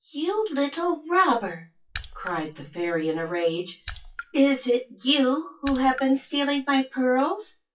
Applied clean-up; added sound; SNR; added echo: classical method WPE with log-MMSE.